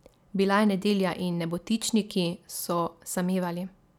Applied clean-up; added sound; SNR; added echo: none; none; none; none.